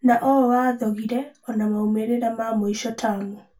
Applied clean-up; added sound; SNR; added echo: none; none; none; reverberation time 0.2 s.